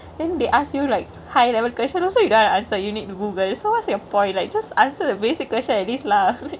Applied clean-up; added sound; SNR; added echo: none; none; none; none.